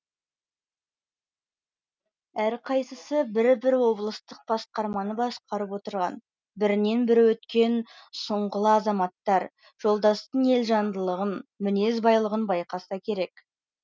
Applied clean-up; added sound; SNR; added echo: none; none; none; none.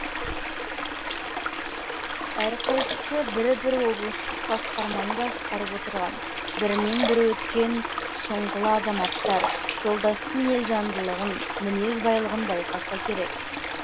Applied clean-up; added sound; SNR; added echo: none; Stream + Sink (filling or washing); 2 dB; none.